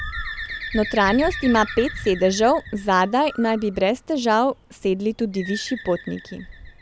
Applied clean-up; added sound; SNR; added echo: none; Bird + Bird; 12 dB; none.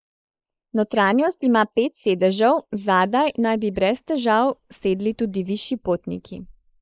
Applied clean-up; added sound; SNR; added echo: neural mask model Resemble Enhance denoiser.